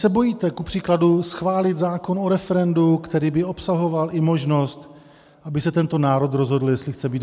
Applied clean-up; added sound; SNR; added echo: none; none; none; none.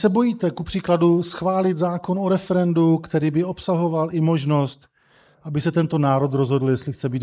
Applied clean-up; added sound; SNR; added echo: neural mask model Resemble Enhance denoiser.